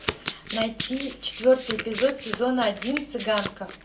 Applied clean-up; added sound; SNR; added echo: none; Domestic sounds, home sounds; 6 dB; reverberation time 0.2 s.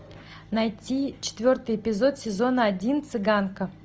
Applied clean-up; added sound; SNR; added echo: none; none; none; none.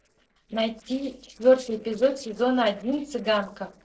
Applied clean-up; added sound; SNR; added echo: neural separator model SepFormer DNS4.